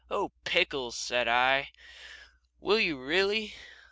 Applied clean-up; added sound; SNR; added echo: none; none; none; none.